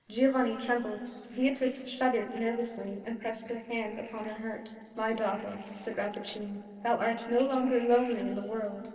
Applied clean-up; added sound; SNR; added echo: neural separator model SepFormer DNS4.